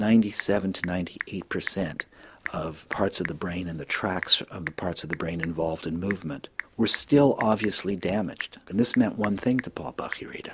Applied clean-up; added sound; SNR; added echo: none; Telephone / Typing; 14 dB; none.